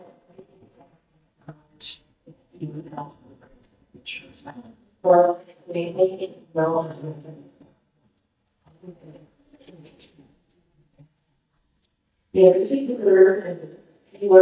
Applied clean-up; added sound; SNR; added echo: neural mask model DeepFilterNet 3.